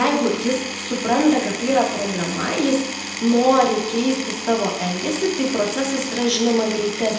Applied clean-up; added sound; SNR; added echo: none; Power tool; 8 dB; reverberation time 0.8 s.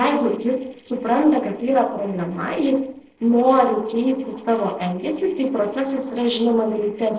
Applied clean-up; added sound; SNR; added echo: neural separator model SepFormer DNS4.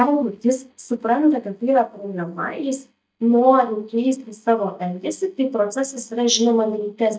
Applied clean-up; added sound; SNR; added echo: neural mask model DeepFilterNet 3.